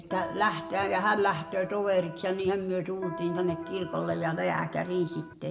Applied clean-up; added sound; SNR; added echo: none; Electric guitar; 12 dB; reverberation time 0.6 s.